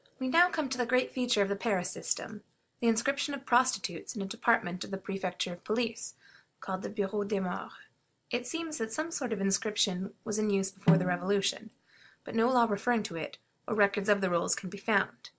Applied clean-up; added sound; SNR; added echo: none; Snare drum; 2 dB; none.